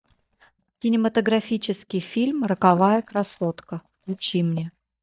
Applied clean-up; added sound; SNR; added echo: neural mask model DeepFilterNet 3.